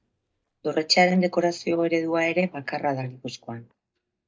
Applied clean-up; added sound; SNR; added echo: neural mask model DeepFilterNet 3.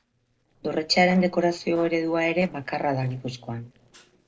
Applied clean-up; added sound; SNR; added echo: neural separator model SepFormer DNS4.